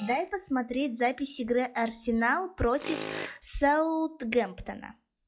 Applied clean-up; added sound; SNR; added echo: classical method log-MMSE.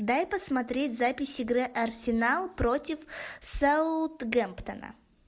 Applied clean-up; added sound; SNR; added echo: none; none; none; none.